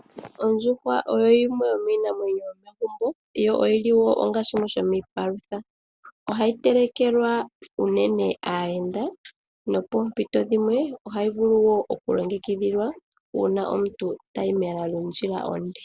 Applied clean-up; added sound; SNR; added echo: none; none; none; none.